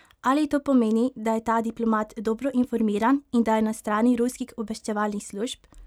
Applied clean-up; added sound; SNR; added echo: none; none; none; none.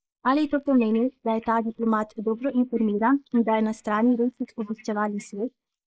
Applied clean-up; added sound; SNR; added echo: neural mask model Resemble Enhance denoiser.